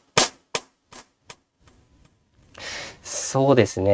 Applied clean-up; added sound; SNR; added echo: neural mask model RNNoise.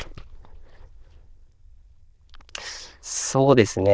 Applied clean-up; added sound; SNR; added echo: neural diffusion model UNIVERSE++.